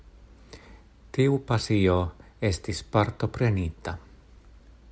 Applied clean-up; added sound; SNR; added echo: none; none; none; none.